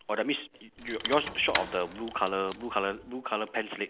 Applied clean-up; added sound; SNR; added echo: none; Rattle / Keys jangling; 7 dB; none.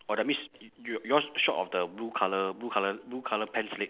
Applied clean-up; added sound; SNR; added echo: none; none; none; none.